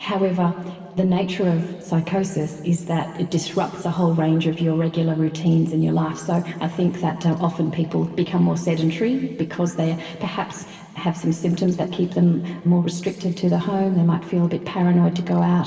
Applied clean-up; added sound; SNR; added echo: none; none; none; reverberation time 2.8 s.